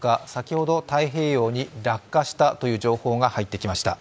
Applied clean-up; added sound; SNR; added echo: none; none; none; none.